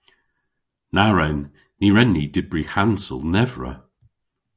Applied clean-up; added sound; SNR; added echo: none; none; none; none.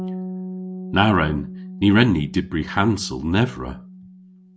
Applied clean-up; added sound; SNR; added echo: none; Bass guitar; 12 dB; none.